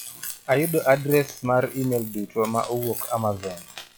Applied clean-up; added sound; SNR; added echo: classical method log-MMSE.